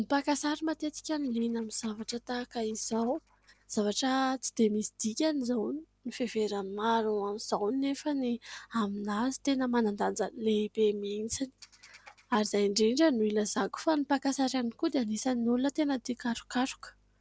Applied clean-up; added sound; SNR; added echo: neural separator model SepFormer DNS4.